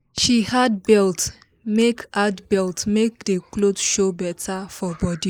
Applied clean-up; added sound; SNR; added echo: neural mask model Resemble Enhance denoiser.